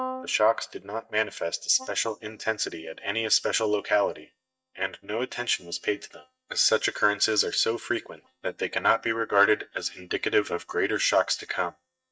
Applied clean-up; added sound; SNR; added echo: neural mask model DeepFilterNet 3.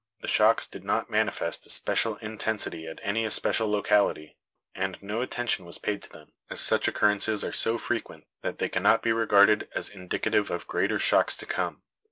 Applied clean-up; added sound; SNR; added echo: none; none; none; none.